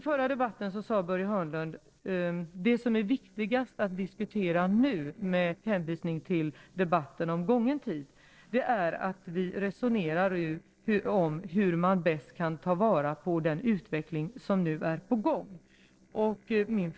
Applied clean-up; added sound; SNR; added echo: neural separator model SepFormer DNS4.